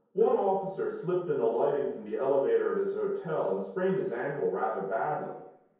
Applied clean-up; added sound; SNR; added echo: none; none; none; reverberation time 0.9 s.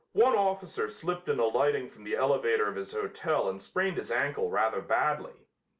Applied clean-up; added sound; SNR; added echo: none; none; none; none.